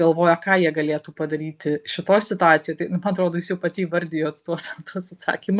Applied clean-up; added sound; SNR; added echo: none; none; none; none.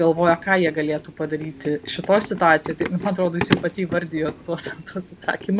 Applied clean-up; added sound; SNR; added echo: none; Run; 9 dB; none.